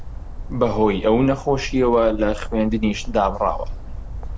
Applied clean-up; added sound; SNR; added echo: none; Bird; 9 dB; none.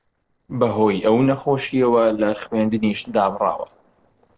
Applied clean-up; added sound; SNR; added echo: neural separator model SepFormer DNS4.